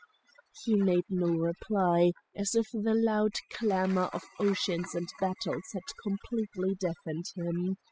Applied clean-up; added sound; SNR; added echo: classical method spectral subtraction.